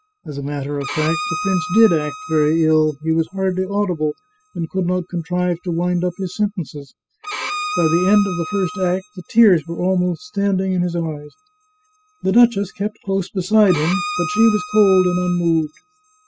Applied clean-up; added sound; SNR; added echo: classical method spectral subtraction.